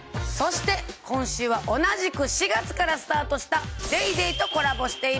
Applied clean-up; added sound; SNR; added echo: none; none; none; none.